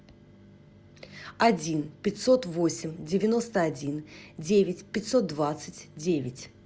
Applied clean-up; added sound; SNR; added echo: none; none; none; none.